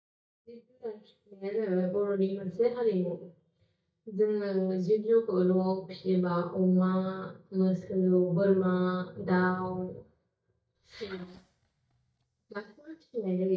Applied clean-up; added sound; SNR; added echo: neural mask model DeepFilterNet 3.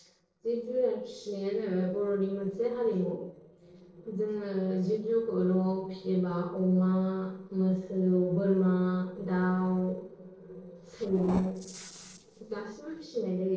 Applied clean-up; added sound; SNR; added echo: neural separator model SepFormer DNS4.